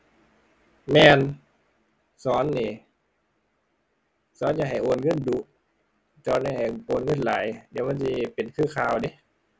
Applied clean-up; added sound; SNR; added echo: none; none; none; none.